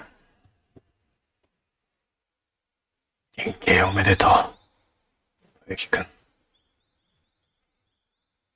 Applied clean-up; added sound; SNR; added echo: neural mask model RNNoise.